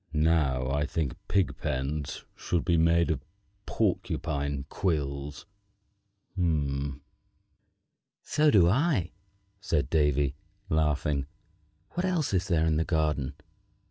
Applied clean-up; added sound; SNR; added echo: none; none; none; none.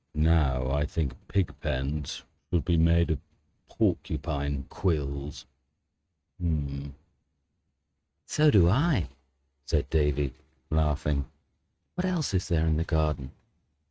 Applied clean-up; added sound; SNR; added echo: neural mask model RNNoise.